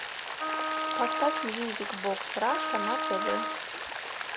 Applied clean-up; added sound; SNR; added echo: none; Rain + Wind instrument, woodwind instrument; -2 dB; none.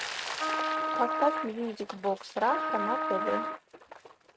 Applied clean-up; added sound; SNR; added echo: neural mask model RNNoise.